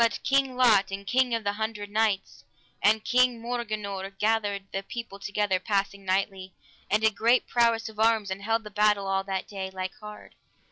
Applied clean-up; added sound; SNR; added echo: none; none; none; none.